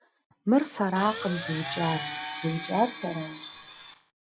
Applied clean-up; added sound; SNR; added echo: classical method log-MMSE.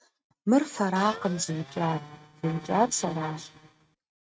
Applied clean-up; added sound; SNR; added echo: neural mask model RNNoise.